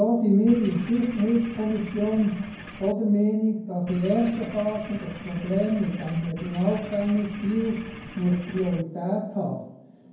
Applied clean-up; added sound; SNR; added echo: none; Engine / Boat, Water vehicle; 15 dB; reverberation time 0.9 s.